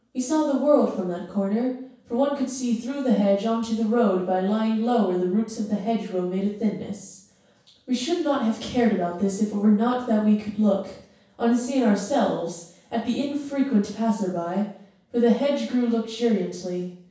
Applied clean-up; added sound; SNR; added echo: none; none; none; reverberation time 0.7 s.